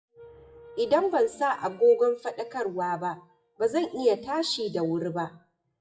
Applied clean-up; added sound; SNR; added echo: classical method WPE with log-MMSE.